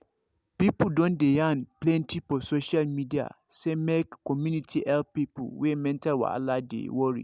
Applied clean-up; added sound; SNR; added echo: none; Chirp, tweet; 18 dB; none.